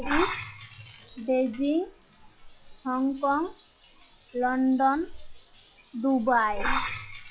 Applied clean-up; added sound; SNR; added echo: classical method log-MMSE.